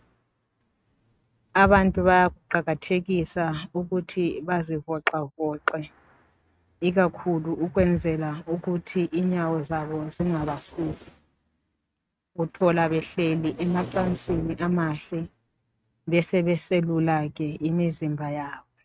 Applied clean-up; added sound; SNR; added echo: neural mask model RNNoise.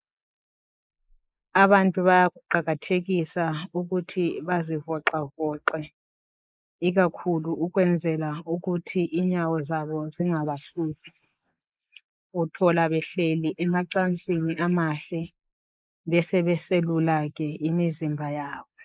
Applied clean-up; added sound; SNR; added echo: neural mask model Resemble Enhance denoiser.